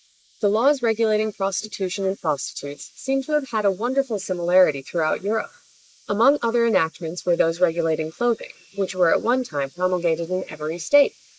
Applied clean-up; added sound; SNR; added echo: neural mask model Resemble Enhance denoiser.